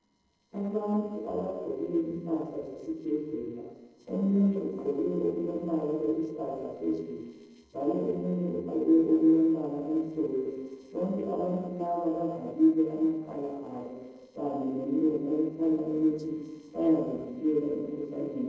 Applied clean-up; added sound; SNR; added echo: neural separator model SepFormer DNS4.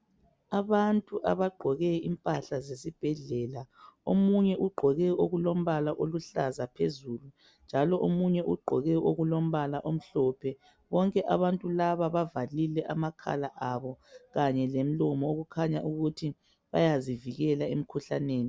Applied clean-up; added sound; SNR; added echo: none; none; none; none.